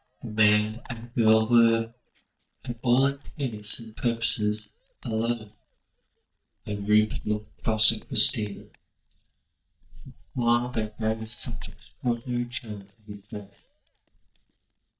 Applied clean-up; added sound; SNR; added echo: neural mask model DeepFilterNet 3.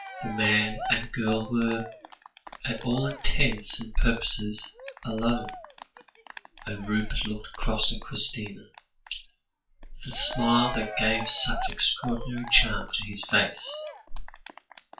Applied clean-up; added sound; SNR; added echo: classical method WPE with log-MMSE.